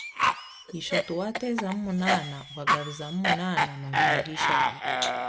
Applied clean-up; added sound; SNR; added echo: none; Cough; -4 dB; none.